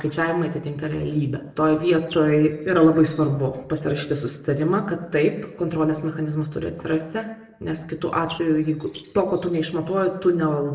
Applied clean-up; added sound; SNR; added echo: neural separator model SepFormer DNS4.